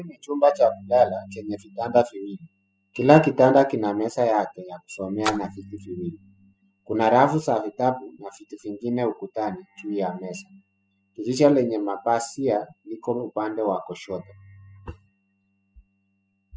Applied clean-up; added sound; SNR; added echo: classical method spectral subtraction.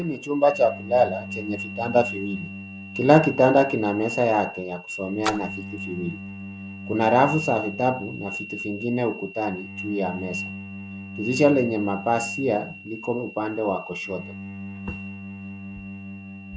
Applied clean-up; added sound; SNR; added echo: none; Splash, splatter + Bowed string instrument; 14 dB; none.